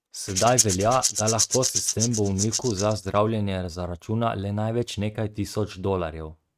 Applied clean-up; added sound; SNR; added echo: neural mask model RNNoise.